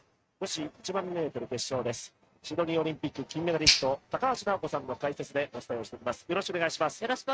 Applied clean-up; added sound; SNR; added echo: neural mask model RNNoise.